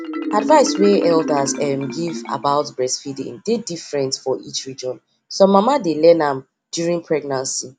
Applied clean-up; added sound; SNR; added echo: none; Marimba, xylophone; 11 dB; none.